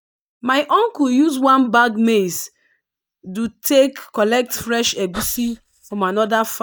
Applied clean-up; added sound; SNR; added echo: neural mask model DeepFilterNet 3.